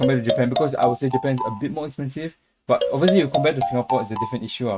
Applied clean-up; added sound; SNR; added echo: neural mask model RNNoise.